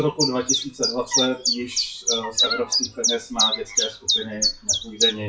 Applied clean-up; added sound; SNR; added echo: classical method WPE with log-MMSE.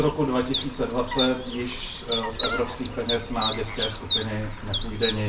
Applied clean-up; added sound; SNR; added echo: none; Chirp, tweet; -3 dB; reverberation time 0.3 s.